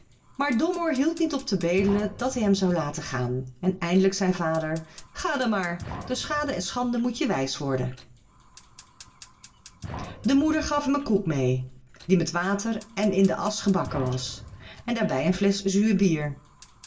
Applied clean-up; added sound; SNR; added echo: none; Fire; 19 dB; reverberation time 0.2 s.